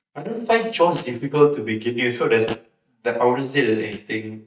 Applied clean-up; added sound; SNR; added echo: neural mask model DeepFilterNet 3.